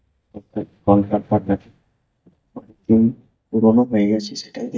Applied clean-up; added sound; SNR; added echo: neural mask model DeepFilterNet 3.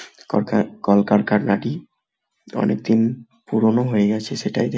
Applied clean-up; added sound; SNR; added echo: none; none; none; none.